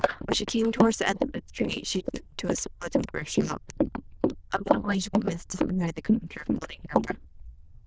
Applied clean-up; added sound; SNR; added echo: neural diffusion model UNIVERSE++.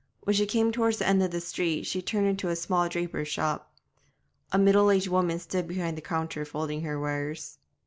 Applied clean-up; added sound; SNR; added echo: none; none; none; none.